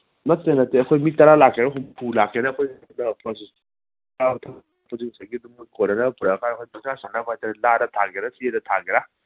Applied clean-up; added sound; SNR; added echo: none; none; none; none.